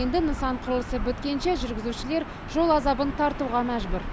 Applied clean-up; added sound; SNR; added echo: none; Gull, seagull / Ocean; 7 dB; none.